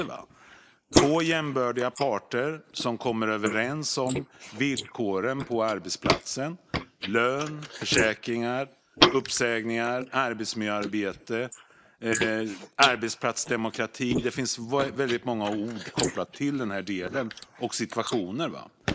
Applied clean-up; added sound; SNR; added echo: neural mask model Resemble Enhance denoiser.